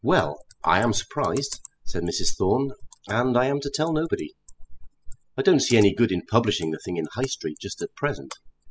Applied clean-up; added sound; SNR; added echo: classical method spectral subtraction.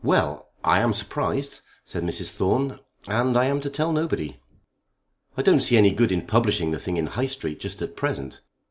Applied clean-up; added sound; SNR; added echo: none; none; none; none.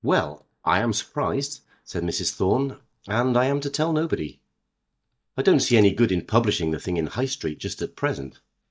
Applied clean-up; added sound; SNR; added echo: neural mask model DeepFilterNet 3.